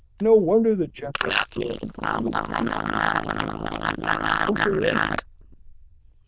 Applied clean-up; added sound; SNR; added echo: neural diffusion model UNIVERSE++.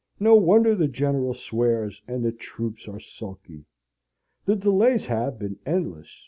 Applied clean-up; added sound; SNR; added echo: none; none; none; none.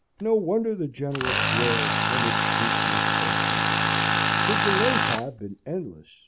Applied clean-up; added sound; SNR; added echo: none; Tools; -5 dB; none.